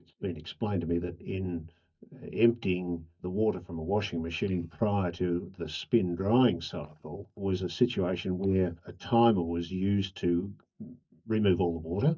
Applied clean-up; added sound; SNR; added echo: neural mask model DeepFilterNet 3.